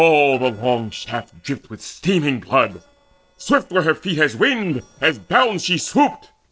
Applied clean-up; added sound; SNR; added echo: neural separator model SepFormer DNS4.